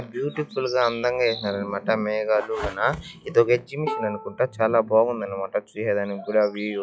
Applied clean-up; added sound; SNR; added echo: classical method log-MMSE.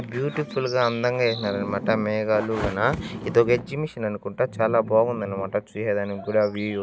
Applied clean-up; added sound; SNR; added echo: none; none; none; none.